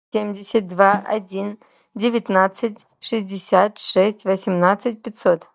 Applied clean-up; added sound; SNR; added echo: neural mask model DeepFilterNet 3.